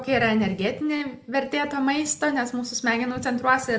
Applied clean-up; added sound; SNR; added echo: none; none; none; none.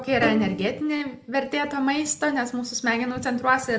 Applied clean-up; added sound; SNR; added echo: none; Bowed string instrument; 10 dB; none.